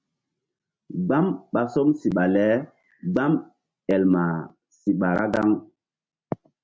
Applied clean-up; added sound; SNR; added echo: none; none; none; none.